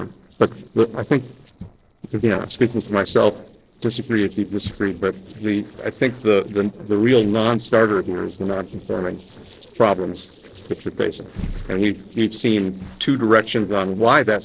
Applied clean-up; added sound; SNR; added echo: neural separator model SepFormer DNS4.